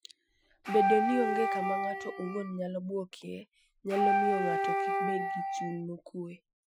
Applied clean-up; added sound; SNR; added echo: classical method Wiener filter.